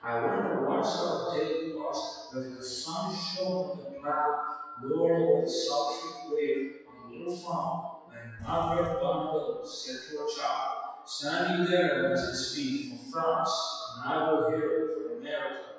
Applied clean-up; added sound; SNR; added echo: classical method WPE with log-MMSE.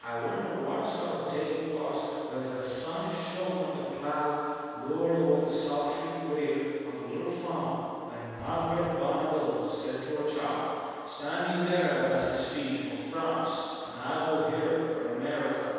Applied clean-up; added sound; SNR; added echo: none; Gunshot, gunfire; 18 dB; reverberation time 2.1 s.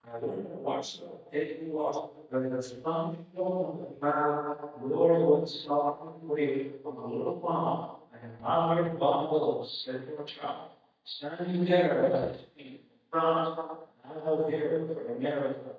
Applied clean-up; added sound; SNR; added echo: neural mask model DeepFilterNet 3.